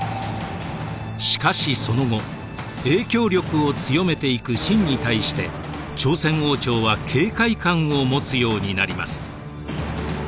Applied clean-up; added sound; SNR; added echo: none; none; none; none.